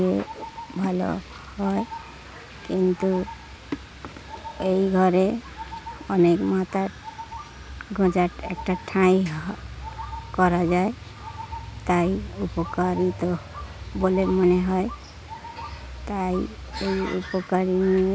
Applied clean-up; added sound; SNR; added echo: none; none; none; none.